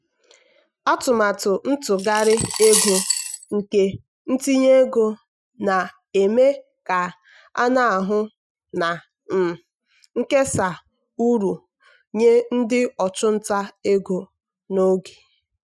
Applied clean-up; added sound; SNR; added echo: classical method Wiener filter.